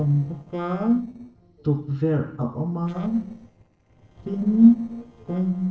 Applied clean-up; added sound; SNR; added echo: neural separator model SepFormer DNS4.